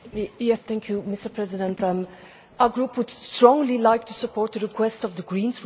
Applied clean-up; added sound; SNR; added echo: none; none; none; none.